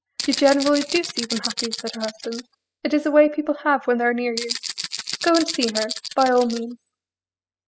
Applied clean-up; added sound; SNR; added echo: classical method spectral subtraction.